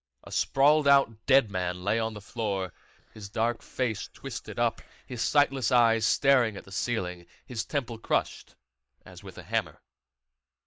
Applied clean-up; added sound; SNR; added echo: neural mask model Resemble Enhance denoiser.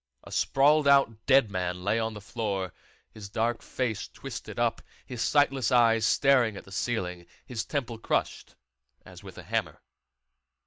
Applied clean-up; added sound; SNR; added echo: none; none; none; none.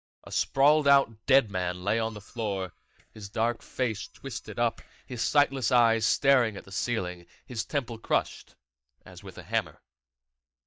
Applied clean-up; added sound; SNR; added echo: neural mask model DeepFilterNet 3.